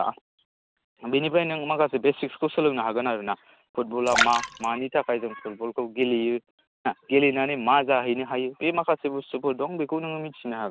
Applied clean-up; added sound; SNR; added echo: none; Splash, splatter; 4 dB; none.